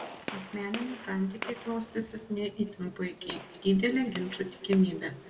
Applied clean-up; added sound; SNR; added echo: none; Gunshot, gunfire; 13 dB; reverberation time 1.5 s.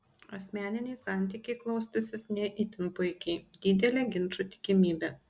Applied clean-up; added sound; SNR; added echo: none; none; none; none.